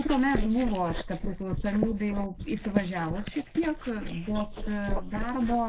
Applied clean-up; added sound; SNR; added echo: neural mask model Resemble Enhance denoiser.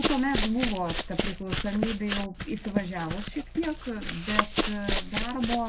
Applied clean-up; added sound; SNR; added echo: none; Run; -1 dB; none.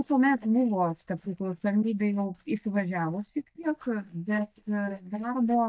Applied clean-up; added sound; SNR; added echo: neural mask model DeepFilterNet 3.